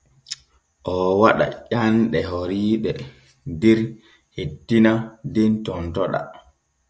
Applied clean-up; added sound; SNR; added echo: none; none; none; none.